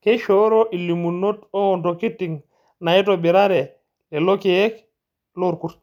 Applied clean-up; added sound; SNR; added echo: none; none; none; none.